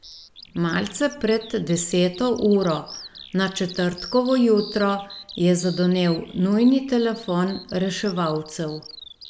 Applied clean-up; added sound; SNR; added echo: neural mask model Resemble Enhance denoiser.